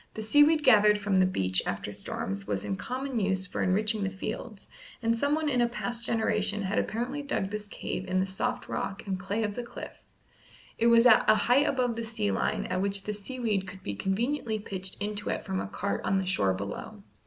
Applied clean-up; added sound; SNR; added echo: none; none; none; none.